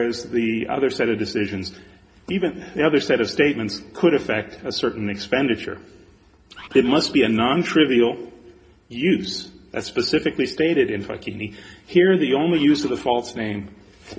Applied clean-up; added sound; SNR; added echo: none; Bird; 20 dB; reverberation time 0.3 s.